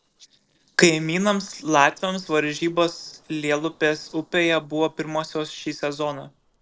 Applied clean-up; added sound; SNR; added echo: neural separator model SepFormer DNS4.